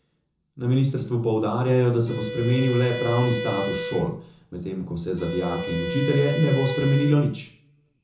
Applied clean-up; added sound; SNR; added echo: none; Bowed string instrument; 7 dB; reverberation time 0.6 s.